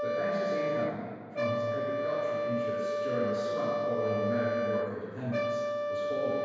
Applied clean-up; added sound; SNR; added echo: none; Brass instrument; -4 dB; reverberation time 1.9 s.